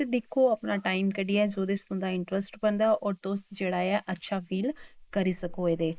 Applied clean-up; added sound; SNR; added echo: neural mask model Resemble Enhance denoiser.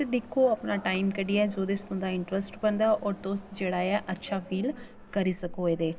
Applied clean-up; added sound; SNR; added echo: none; Mechanisms; 19 dB; none.